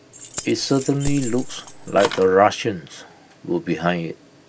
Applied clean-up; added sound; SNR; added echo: none; Keys jangling; 8 dB; none.